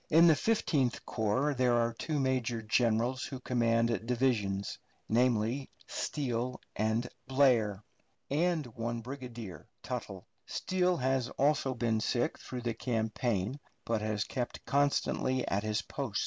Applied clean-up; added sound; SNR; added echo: none; none; none; none.